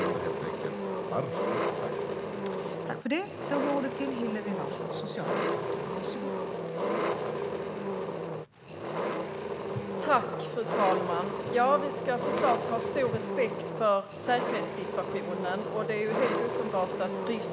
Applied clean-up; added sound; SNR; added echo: none; Engine; 0 dB; none.